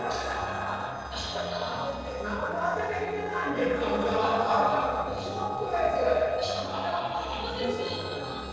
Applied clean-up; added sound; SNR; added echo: neural separator model SepFormer DNS4.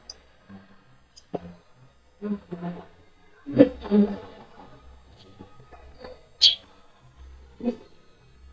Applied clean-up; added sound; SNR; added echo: neural mask model DeepFilterNet 3.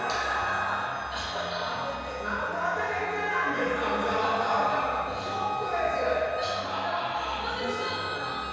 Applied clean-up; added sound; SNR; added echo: none; Bowed string instrument; 10 dB; reverberation time 1.9 s.